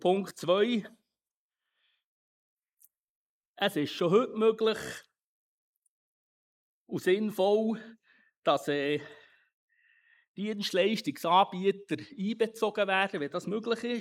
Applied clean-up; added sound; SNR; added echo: neural mask model Resemble Enhance denoiser.